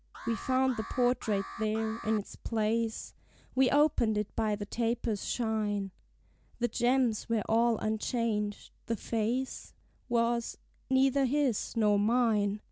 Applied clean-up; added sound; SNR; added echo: none; Alarm; 16 dB; none.